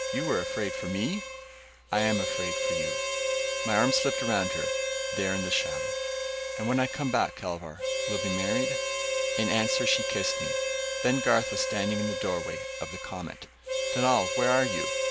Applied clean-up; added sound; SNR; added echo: none; Harmonica; 0 dB; none.